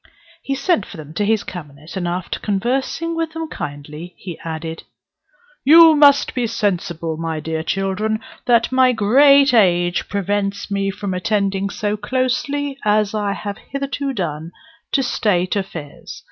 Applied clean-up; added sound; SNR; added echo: none; none; none; none.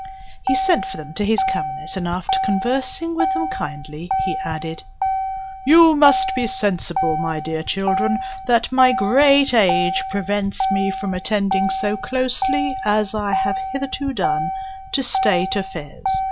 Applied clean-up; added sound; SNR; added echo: none; Motor vehicle (road); 3 dB; none.